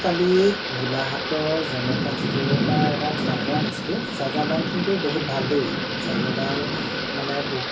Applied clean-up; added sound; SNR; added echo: none; Thunder / Rain; 0 dB; reverberation time 0.2 s.